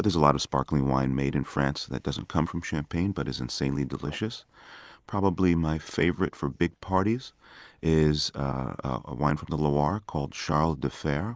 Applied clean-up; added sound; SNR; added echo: neural mask model Resemble Enhance denoiser.